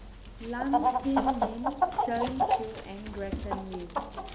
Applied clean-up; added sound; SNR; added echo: none; Chicken, rooster; -4 dB; none.